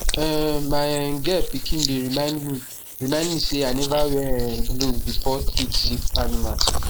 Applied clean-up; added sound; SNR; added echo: neural mask model Resemble Enhance denoiser.